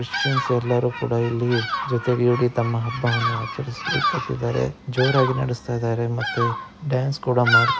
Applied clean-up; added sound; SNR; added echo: none; Bird vocalization, bird call, bird song; 4 dB; none.